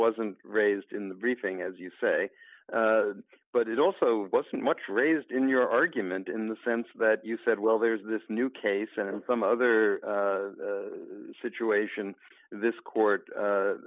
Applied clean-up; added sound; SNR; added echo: neural mask model Resemble Enhance denoiser.